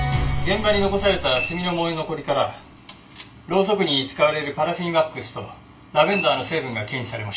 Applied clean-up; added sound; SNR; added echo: none; Piano; 17 dB; reverberation time 0.2 s.